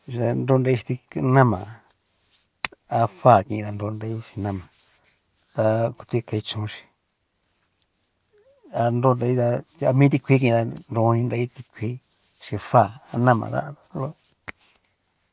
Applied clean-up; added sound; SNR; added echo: none; none; none; none.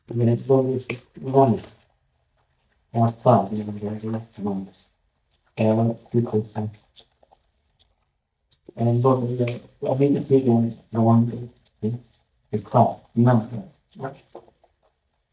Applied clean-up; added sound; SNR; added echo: neural mask model DeepFilterNet 3.